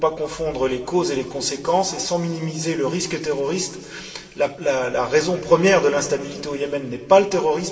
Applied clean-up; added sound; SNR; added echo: none; none; none; reverberation time 2.5 s.